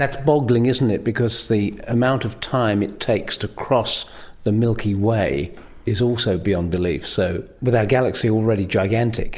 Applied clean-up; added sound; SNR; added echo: none; none; none; none.